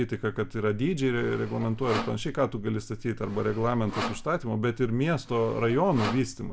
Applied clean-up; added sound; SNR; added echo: none; Sawing; 12 dB; none.